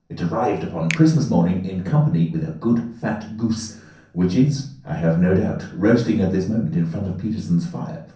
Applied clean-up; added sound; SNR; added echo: none; Finger snapping; 17 dB; reverberation time 0.6 s.